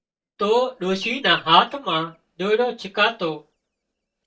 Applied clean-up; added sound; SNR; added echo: neural mask model DeepFilterNet 3.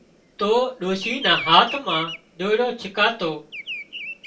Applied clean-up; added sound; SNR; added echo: none; Bird vocalization, bird call, bird song; 13 dB; reverberation time 0.2 s.